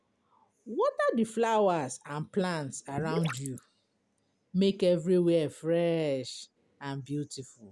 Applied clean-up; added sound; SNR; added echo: none; Gurgling / Liquid; 8 dB; none.